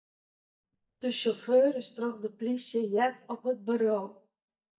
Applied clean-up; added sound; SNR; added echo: neural mask model DeepFilterNet 3.